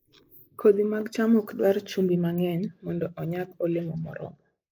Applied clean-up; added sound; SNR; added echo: neural mask model Resemble Enhance denoiser.